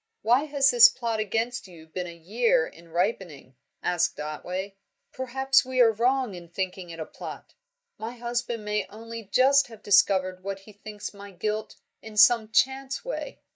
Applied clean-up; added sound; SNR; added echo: neural mask model Resemble Enhance denoiser.